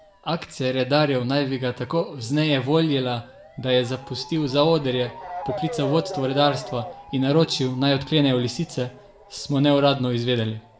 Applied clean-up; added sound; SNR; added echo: none; Motor vehicle (road) / Siren; 15 dB; reverberation time 0.4 s.